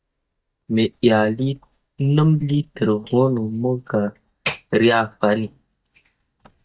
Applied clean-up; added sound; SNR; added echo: neural mask model DeepFilterNet 3.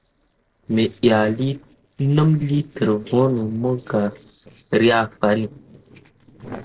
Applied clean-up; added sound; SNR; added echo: neural separator model SepFormer DNS4.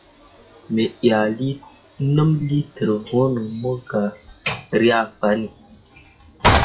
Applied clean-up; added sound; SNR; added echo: classical method WPE with log-MMSE.